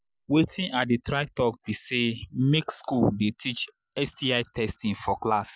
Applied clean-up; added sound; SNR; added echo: none; none; none; none.